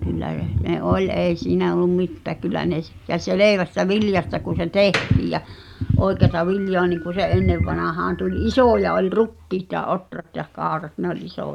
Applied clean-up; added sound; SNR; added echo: none; Slam; 19 dB; none.